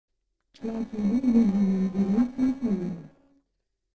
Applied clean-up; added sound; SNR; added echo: neural separator model SepFormer DNS4.